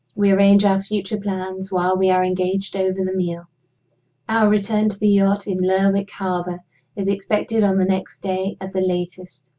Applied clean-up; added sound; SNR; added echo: none; none; none; none.